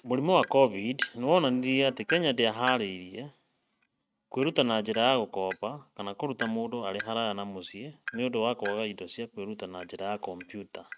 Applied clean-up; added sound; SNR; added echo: neural mask model RNNoise.